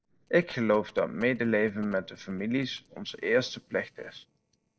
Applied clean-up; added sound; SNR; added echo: neural separator model SepFormer DNS4.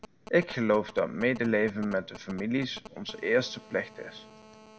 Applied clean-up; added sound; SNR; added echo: none; Telephone; 20 dB; reverberation time 0.7 s.